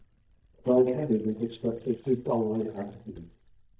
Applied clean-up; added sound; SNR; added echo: neural mask model DeepFilterNet 3.